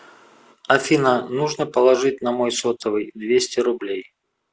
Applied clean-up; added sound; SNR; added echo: none; none; none; none.